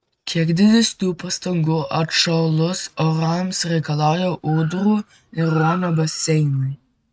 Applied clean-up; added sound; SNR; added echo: neural mask model RNNoise.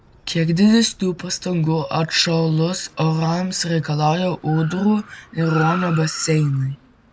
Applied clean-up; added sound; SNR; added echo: none; Car; 17 dB; none.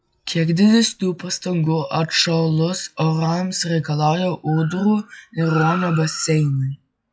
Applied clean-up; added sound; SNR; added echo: classical method log-MMSE.